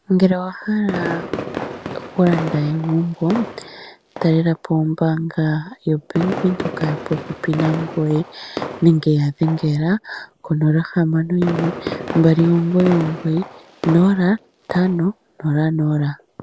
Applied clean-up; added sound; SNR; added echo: none; Fireworks; 11 dB; none.